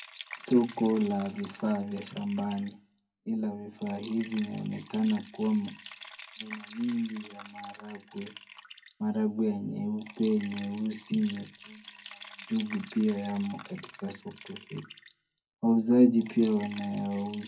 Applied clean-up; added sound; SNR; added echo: none; Liquid; 19 dB; reverberation time 0.3 s.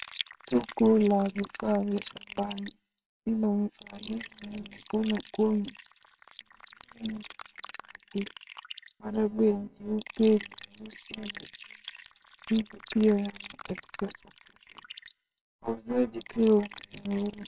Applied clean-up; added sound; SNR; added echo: neural separator model SepFormer WHAMR!.